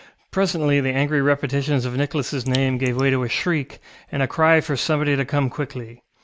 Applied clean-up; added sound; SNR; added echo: none; Raindrop; 16 dB; none.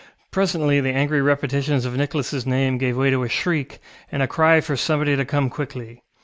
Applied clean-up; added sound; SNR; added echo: none; none; none; none.